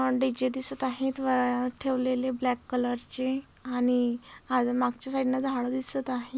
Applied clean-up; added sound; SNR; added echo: none; none; none; none.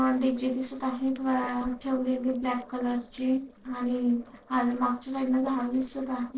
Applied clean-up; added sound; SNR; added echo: neural separator model SepFormer DNS4.